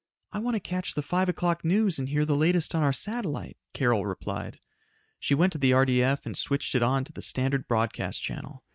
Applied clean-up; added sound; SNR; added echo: none; none; none; none.